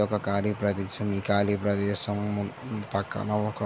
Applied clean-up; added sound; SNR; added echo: none; none; none; none.